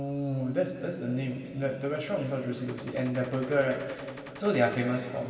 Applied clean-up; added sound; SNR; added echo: none; Gunshot, gunfire; 17 dB; reverberation time 2.6 s.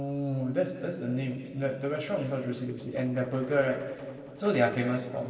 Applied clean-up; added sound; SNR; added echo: neural separator model SepFormer DNS4.